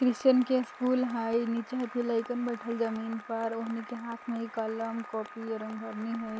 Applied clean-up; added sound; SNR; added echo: none; Applause + Organ; 15 dB; none.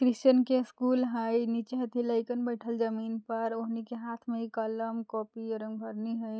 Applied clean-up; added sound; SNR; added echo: none; none; none; none.